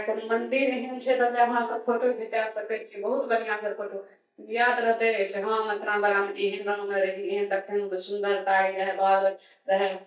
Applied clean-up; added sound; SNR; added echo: neural mask model DeepFilterNet 3.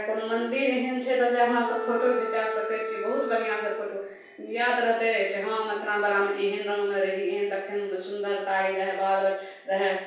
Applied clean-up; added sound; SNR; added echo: none; Wind instrument, woodwind instrument; 7 dB; reverberation time 0.7 s.